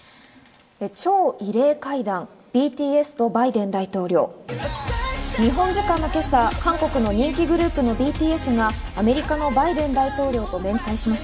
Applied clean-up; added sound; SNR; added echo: none; none; none; reverberation time 1.3 s.